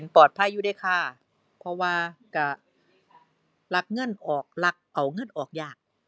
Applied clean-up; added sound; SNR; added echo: none; none; none; none.